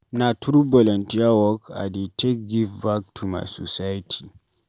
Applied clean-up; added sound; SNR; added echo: none; none; none; none.